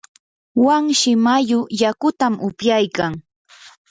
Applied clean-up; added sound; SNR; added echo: none; none; none; none.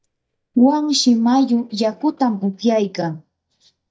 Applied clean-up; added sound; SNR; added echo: neural mask model DeepFilterNet 3.